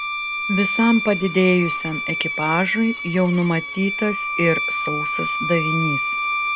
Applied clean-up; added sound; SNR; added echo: none; Bowed string instrument; 4 dB; none.